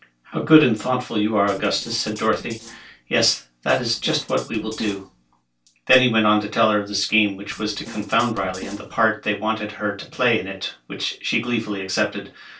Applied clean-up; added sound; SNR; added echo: neural separator model SepFormer DNS4.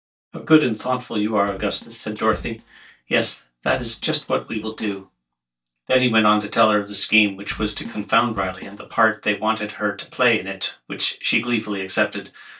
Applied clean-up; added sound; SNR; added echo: neural mask model DeepFilterNet 3.